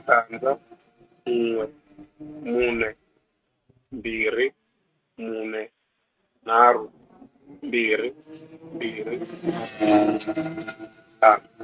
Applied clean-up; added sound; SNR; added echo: neural mask model RNNoise.